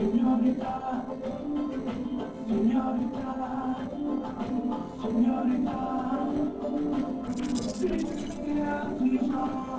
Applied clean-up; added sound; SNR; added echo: neural separator model SepFormer DNS4.